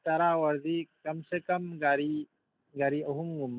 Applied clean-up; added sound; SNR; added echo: neural mask model Resemble Enhance denoiser.